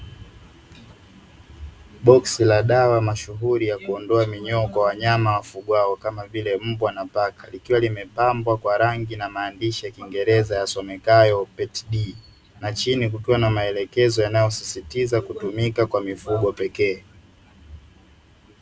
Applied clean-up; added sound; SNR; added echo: none; none; none; none.